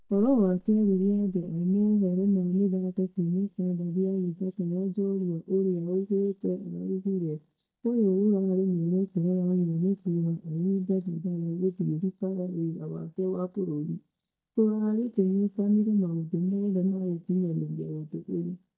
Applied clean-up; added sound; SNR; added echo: neural mask model DeepFilterNet 3.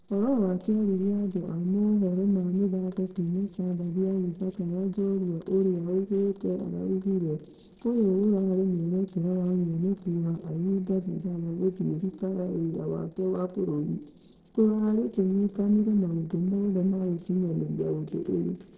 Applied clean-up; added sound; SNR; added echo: neural separator model SepFormer DNS4.